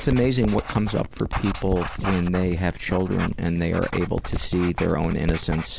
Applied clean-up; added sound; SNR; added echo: none; Writing; 8 dB; none.